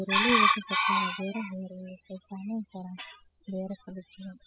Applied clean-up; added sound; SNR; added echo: classical method spectral subtraction.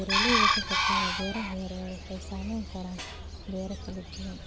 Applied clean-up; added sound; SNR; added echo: none; Chicken, rooster; -5 dB; none.